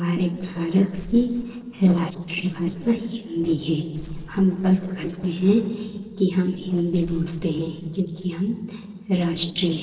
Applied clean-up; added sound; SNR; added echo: neural separator model SepFormer DNS4.